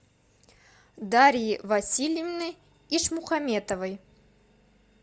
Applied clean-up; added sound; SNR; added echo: none; none; none; none.